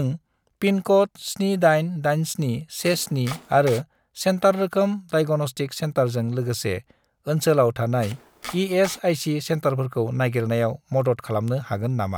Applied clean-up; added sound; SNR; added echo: none; Domestic sounds, home sounds; 16 dB; none.